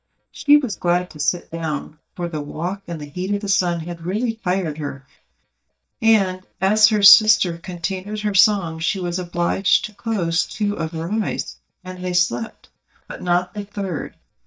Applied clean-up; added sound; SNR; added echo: neural mask model DeepFilterNet 3.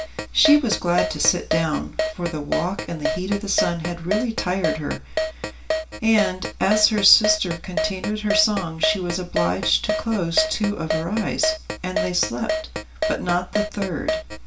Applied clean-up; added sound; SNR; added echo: none; Keyboard (musical); 4 dB; reverberation time 0.2 s.